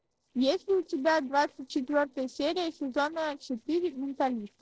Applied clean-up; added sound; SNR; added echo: neural separator model SepFormer DNS4.